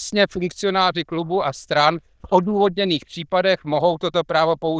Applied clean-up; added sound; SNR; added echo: neural diffusion model UNIVERSE++.